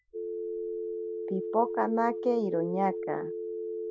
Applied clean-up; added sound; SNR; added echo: none; Telephone; 3 dB; none.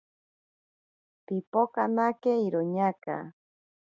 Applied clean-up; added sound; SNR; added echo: none; none; none; none.